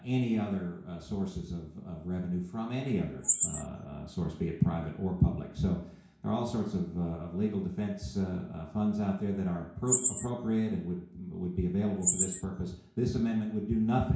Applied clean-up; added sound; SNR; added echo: none; Chirp, tweet; 3 dB; reverberation time 0.6 s.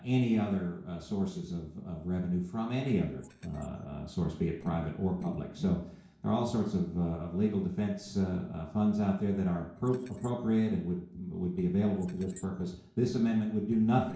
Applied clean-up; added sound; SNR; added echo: neural separator model SepFormer DNS4.